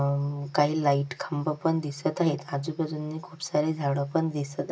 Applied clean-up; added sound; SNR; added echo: none; none; none; none.